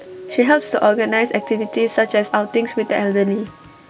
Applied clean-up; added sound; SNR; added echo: none; Mallet percussion; 17 dB; none.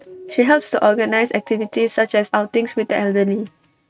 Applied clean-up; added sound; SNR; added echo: neural mask model RNNoise.